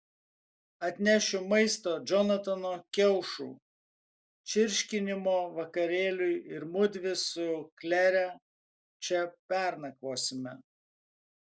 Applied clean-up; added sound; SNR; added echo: neural mask model Resemble Enhance denoiser.